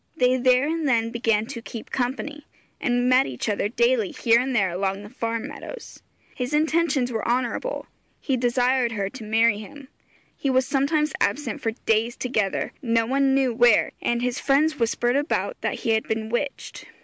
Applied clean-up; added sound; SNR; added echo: none; none; none; none.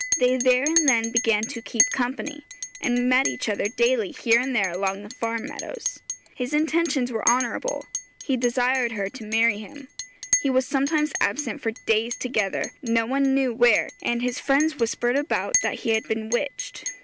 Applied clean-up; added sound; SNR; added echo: none; Chink, clink; 8 dB; none.